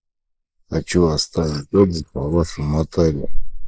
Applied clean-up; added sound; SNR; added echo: neural mask model Resemble Enhance denoiser.